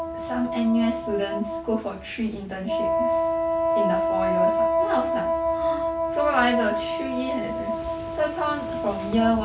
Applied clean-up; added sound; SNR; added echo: none; Wind instrument, woodwind instrument; -1 dB; none.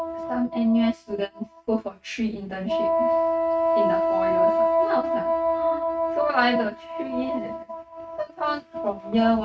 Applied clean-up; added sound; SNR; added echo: neural mask model RNNoise.